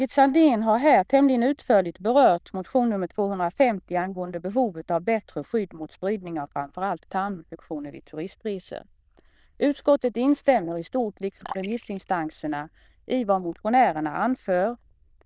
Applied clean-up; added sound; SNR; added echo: neural diffusion model UNIVERSE++.